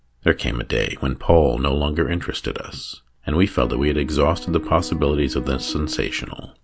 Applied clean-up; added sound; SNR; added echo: none; Piano; 12 dB; none.